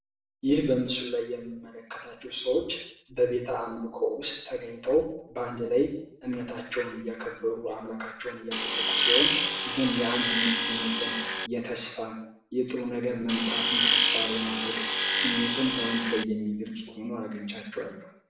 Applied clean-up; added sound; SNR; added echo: none; Tools; -4 dB; reverberation time 0.7 s.